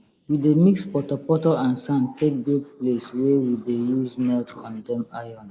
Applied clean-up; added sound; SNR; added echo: neural mask model Resemble Enhance denoiser.